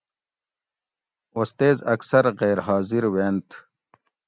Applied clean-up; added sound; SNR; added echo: none; none; none; none.